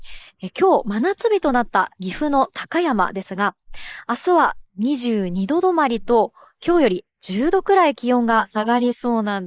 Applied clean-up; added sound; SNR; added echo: neural mask model Resemble Enhance denoiser.